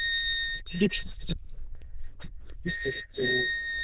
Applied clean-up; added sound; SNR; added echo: neural diffusion model UNIVERSE++.